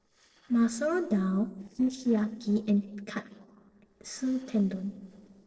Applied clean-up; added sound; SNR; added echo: neural separator model SepFormer DNS4.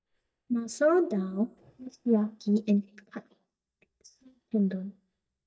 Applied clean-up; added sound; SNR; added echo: neural mask model DeepFilterNet 3.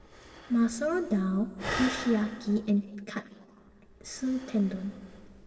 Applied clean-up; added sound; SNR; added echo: none; Breathing; 12 dB; reverberation time 2.0 s.